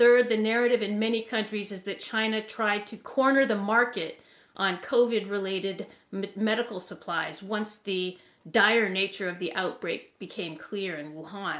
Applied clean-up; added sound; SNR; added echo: none; none; none; none.